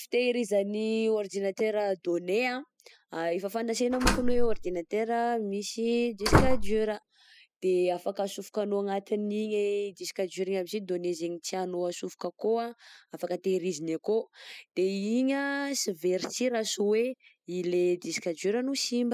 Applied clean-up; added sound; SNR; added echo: classical method spectral subtraction.